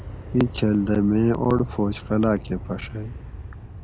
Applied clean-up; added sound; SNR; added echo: none; Aircraft; 13 dB; none.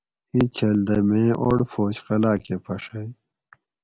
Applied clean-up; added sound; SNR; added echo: none; none; none; none.